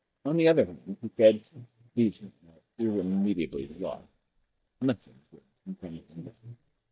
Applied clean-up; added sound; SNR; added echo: neural mask model DeepFilterNet 3.